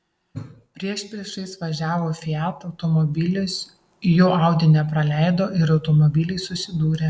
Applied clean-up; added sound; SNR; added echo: none; none; none; none.